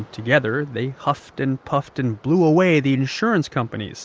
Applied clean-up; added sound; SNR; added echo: none; none; none; none.